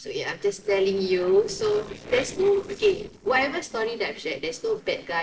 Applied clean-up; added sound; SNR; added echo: neural separator model SepFormer DNS4.